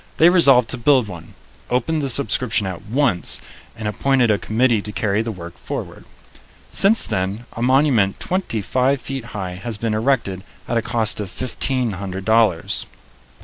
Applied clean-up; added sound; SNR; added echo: none; none; none; none.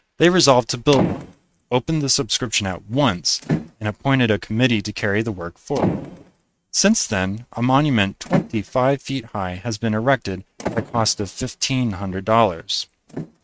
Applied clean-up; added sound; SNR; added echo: neural mask model RNNoise.